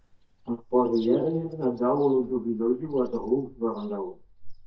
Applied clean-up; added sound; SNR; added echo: neural mask model DeepFilterNet 3.